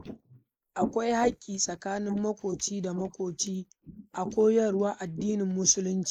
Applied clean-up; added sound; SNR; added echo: neural mask model Resemble Enhance denoiser.